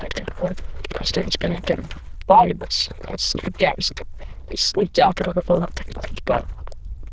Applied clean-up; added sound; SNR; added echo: neural diffusion model UNIVERSE++.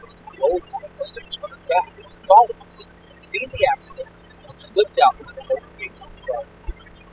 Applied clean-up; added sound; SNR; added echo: classical method spectral subtraction.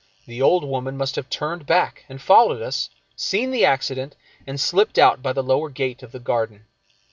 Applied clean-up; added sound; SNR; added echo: none; none; none; none.